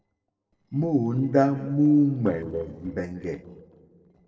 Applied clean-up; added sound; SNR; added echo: neural separator model SepFormer DNS4.